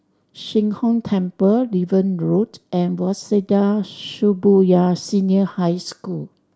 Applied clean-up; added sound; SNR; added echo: none; none; none; none.